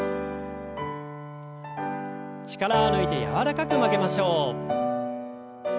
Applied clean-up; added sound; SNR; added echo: none; none; none; none.